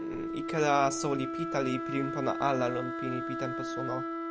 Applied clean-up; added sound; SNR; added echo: none; Wind instrument, woodwind instrument; 3 dB; none.